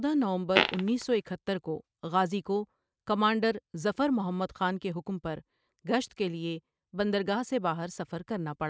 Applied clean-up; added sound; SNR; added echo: neural mask model RNNoise.